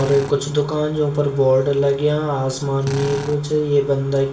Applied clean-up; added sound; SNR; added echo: none; Drill; 17 dB; reverberation time 0.3 s.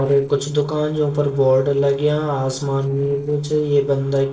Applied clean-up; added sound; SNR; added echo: neural separator model SepFormer DNS4.